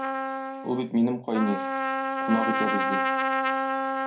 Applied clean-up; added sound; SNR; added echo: none; Trumpet; -2 dB; reverberation time 0.2 s.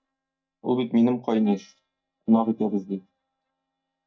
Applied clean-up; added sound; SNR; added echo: neural mask model DeepFilterNet 3.